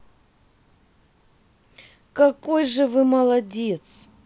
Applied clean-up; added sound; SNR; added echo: none; none; none; none.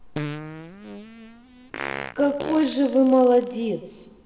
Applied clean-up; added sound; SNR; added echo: none; Fart; 12 dB; reverberation time 1.0 s.